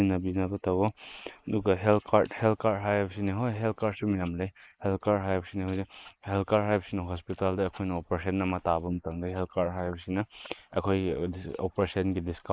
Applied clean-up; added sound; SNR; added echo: neural mask model Resemble Enhance denoiser.